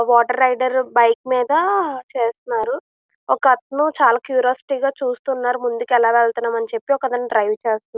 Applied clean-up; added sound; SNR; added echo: none; none; none; none.